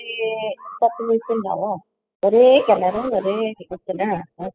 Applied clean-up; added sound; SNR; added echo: classical method spectral subtraction.